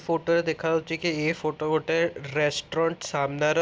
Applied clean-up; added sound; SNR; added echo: none; none; none; none.